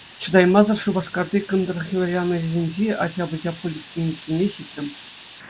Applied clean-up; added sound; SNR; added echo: none; Fire; 19 dB; none.